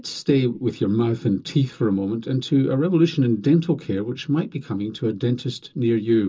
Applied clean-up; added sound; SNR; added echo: none; none; none; reverberation time 0.2 s.